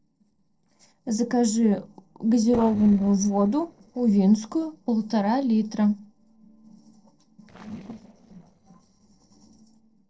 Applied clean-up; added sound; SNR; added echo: neural separator model SepFormer DNS4.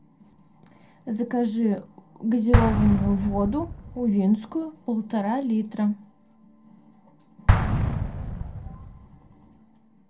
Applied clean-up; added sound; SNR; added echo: none; Explosion; 2 dB; reverberation time 0.2 s.